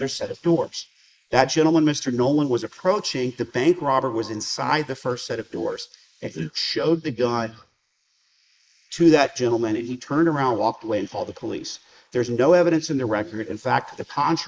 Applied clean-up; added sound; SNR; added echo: neural mask model Resemble Enhance denoiser.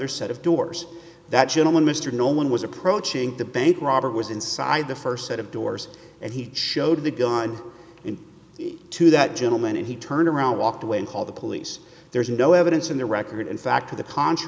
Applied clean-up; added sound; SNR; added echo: none; none; none; none.